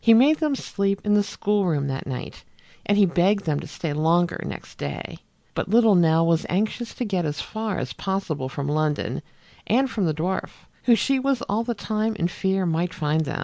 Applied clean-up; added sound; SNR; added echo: none; none; none; none.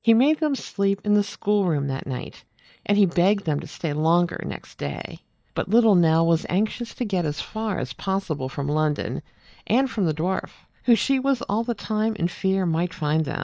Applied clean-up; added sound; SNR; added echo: neural mask model DeepFilterNet 3.